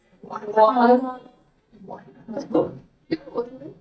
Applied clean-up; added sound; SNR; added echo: neural mask model DeepFilterNet 3.